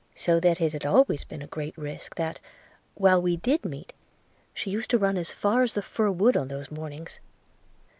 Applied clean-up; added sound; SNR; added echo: none; none; none; none.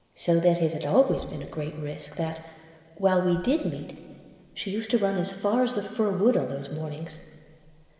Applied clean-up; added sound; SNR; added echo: none; none; none; reverberation time 2.9 s.